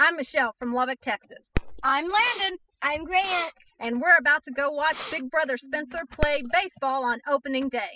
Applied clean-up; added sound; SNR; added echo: classical method spectral subtraction.